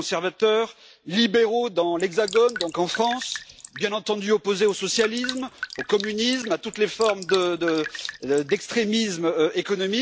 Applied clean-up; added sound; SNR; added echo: none; Drip; 12 dB; none.